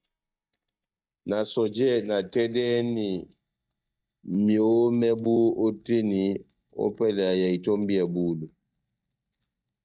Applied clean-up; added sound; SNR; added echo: neural mask model DeepFilterNet 3.